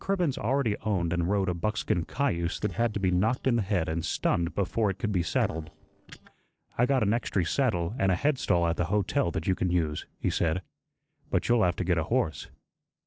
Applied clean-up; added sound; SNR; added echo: neural separator model SepFormer DNS4.